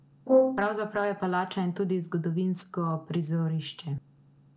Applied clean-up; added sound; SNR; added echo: none; Brass instrument; -2 dB; none.